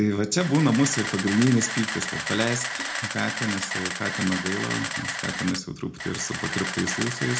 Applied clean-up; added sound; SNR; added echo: none; Camera; 5 dB; reverberation time 0.3 s.